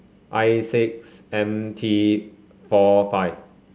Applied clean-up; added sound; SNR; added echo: none; none; none; none.